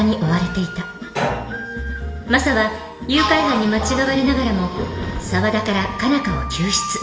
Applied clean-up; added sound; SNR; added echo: none; Sliding door; 9 dB; reverberation time 1.0 s.